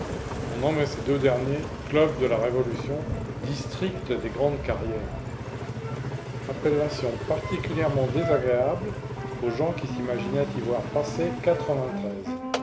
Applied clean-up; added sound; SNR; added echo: none; Engine; 4 dB; none.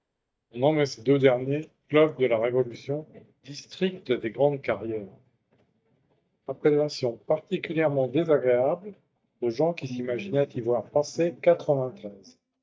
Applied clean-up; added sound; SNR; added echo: neural mask model DeepFilterNet 3.